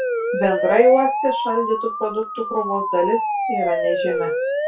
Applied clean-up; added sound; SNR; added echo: classical method WPE with log-MMSE.